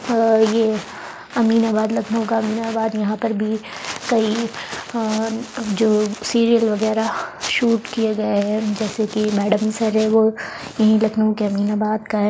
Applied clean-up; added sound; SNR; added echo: none; none; none; none.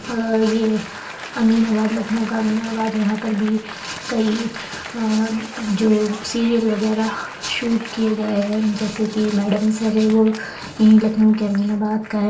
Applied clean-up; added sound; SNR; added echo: none; Applause / Cheering; 17 dB; reverberation time 0.3 s.